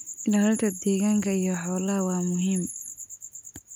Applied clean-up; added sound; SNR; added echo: none; none; none; none.